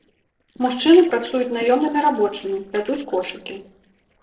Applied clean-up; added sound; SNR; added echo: neural separator model SepFormer DNS4.